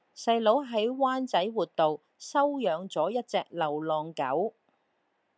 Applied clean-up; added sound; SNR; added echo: none; none; none; none.